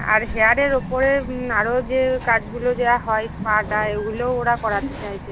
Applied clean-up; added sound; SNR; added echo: none; Bird vocalization, bird call, bird song; 11 dB; none.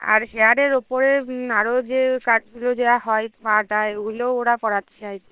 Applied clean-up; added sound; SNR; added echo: neural separator model SepFormer WHAM!.